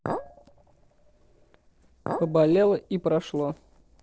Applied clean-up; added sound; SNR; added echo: neural separator model SepFormer DNS4.